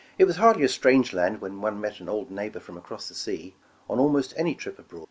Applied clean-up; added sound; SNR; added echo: none; none; none; none.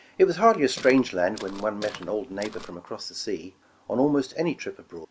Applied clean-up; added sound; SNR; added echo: none; Walk, footsteps; 16 dB; none.